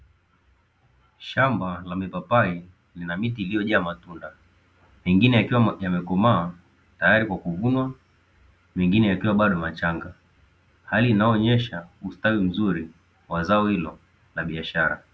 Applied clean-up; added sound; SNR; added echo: none; none; none; none.